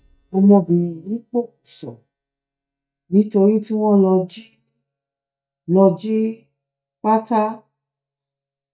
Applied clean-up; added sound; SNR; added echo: neural mask model DeepFilterNet 3.